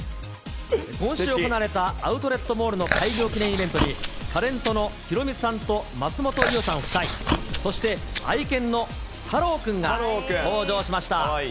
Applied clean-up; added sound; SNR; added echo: none; Chewing, mastication; 3 dB; none.